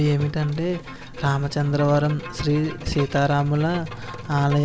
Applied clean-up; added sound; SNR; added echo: none; Bowed string instrument; 17 dB; none.